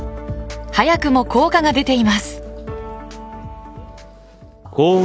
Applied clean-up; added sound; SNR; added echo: none; none; none; none.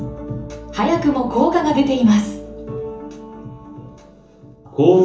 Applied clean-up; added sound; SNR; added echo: none; none; none; reverberation time 0.7 s.